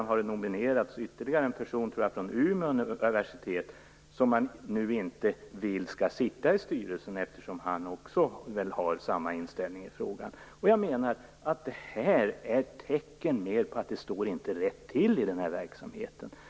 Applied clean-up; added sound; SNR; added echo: none; none; none; none.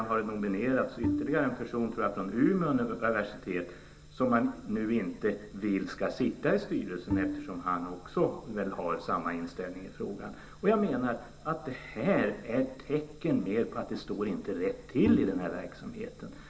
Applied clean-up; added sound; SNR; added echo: none; Bowed string instrument; 5 dB; reverberation time 1.4 s.